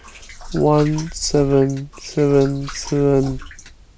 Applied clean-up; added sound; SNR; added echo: none; Liquid; 15 dB; none.